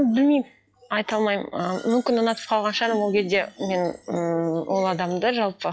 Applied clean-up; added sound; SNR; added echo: classical method log-MMSE.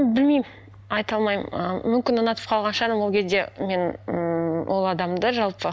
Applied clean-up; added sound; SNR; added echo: none; none; none; none.